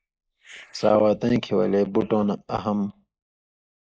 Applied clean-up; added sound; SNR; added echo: neural mask model Resemble Enhance denoiser.